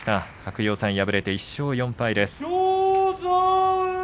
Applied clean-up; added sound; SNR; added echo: none; none; none; none.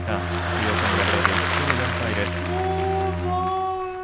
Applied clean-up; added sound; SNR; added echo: none; Bowed string instrument + Applause; -3 dB; none.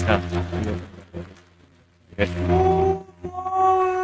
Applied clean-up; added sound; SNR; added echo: neural mask model RNNoise.